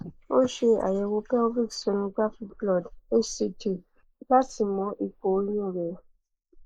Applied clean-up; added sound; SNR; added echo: neural mask model Resemble Enhance denoiser.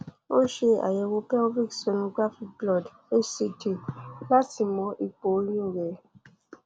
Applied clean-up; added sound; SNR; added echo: none; none; none; none.